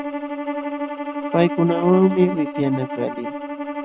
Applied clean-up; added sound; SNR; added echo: none; Bowed string instrument; 6 dB; none.